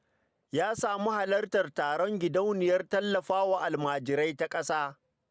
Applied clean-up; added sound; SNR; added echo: none; none; none; none.